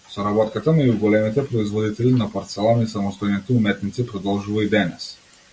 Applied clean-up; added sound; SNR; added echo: none; none; none; none.